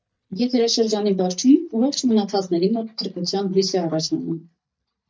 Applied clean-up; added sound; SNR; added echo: neural mask model DeepFilterNet 3.